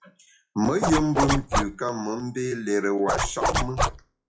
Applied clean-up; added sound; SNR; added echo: classical method WPE with log-MMSE.